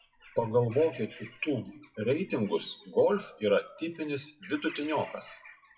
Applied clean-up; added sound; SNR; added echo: classical method WPE with log-MMSE.